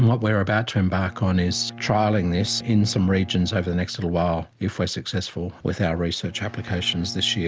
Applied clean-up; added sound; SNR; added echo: none; Bowed string instrument; 20 dB; none.